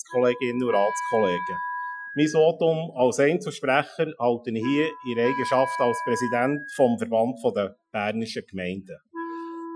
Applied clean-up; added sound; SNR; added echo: classical method Wiener filter.